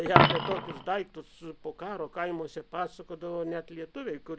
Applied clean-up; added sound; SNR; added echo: none; Coin (dropping); -3 dB; none.